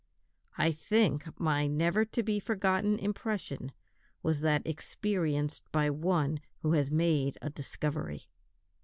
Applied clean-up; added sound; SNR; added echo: none; none; none; none.